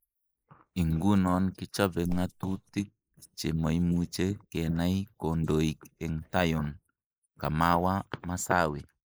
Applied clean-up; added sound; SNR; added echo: neural mask model Resemble Enhance denoiser.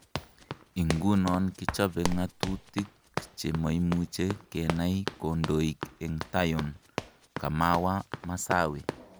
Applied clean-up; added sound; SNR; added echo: none; Run; 8 dB; none.